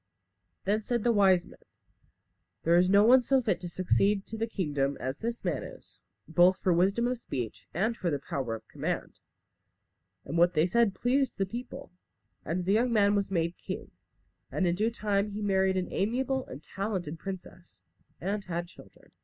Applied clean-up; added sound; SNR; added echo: none; none; none; none.